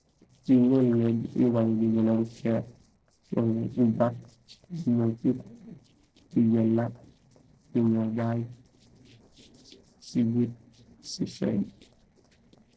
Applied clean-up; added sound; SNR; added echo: neural separator model SepFormer DNS4.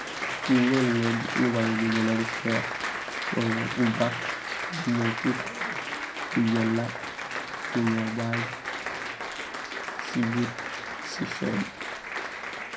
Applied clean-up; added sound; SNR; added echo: none; Applause; 4 dB; reverberation time 0.2 s.